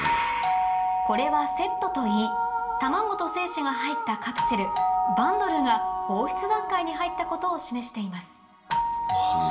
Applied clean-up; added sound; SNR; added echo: none; Doorbell; -1 dB; reverberation time 1.3 s.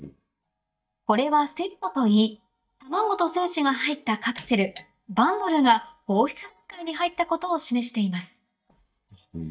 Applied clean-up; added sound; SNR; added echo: neural mask model DeepFilterNet 3.